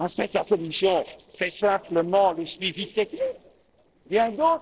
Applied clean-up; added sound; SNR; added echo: neural separator model SepFormer DNS4.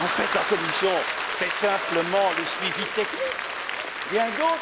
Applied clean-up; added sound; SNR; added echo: none; Applause / Crowd; 2 dB; none.